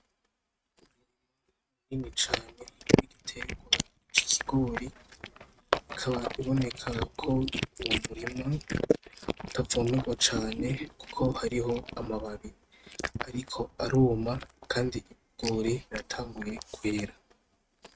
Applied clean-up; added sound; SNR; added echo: neural mask model RNNoise.